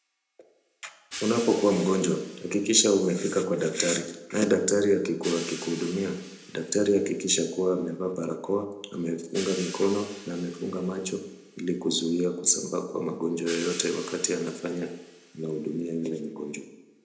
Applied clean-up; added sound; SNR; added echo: none; Hi-hat; 18 dB; reverberation time 0.8 s.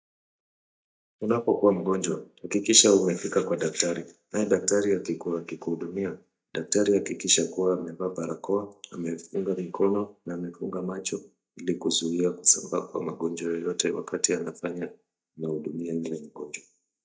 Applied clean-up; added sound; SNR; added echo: neural mask model DeepFilterNet 3.